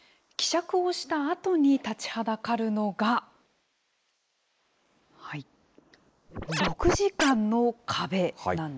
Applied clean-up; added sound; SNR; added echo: neural mask model Resemble Enhance denoiser.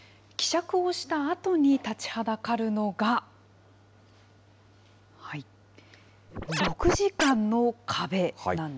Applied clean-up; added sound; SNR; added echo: none; Scratching (performance technique); 2 dB; none.